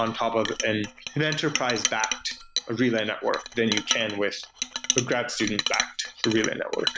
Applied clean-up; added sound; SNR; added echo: none; Chink, clink; 5 dB; none.